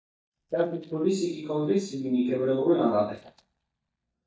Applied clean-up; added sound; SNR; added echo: neural mask model DeepFilterNet 3.